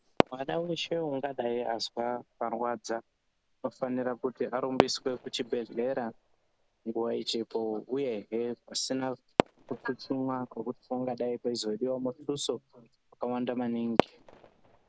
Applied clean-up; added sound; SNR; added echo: none; Fireworks; 4 dB; none.